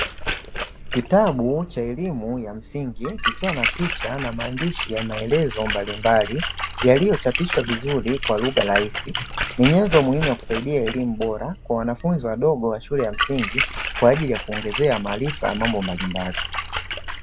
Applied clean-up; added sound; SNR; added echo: none; Splash, splatter; 6 dB; none.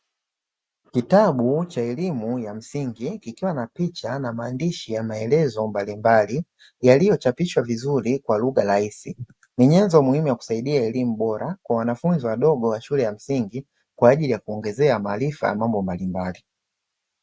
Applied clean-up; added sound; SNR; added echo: none; none; none; none.